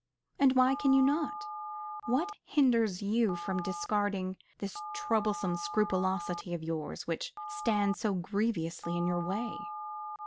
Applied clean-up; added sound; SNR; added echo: none; Telephone; 11 dB; none.